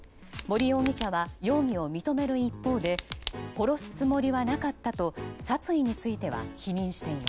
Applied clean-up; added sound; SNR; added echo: none; Tick; 11 dB; none.